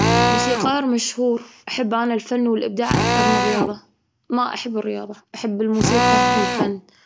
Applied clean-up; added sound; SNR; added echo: none; Drill; -1 dB; none.